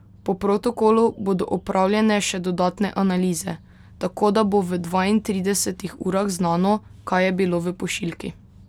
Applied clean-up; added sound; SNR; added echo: none; none; none; none.